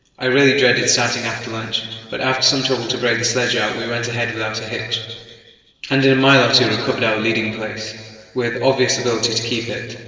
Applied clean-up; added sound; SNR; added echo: none; none; none; reverberation time 1.8 s.